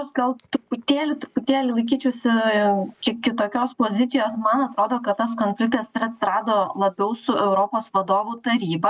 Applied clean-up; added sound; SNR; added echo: none; none; none; none.